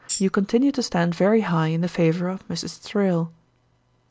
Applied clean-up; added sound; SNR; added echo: none; Tambourine; 8 dB; none.